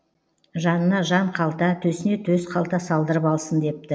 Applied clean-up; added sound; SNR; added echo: none; none; none; none.